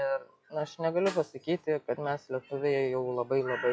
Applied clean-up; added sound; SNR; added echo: classical method log-MMSE.